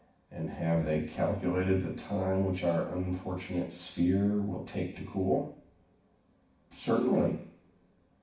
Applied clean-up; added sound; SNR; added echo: none; none; none; reverberation time 0.6 s.